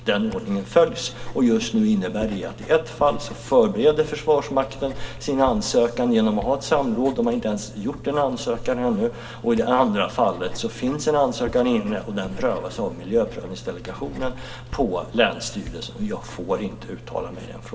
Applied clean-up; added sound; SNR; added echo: none; Writing; 14 dB; reverberation time 2.1 s.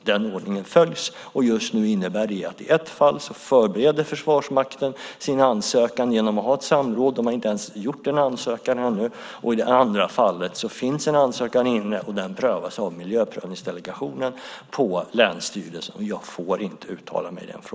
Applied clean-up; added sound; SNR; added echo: none; none; none; none.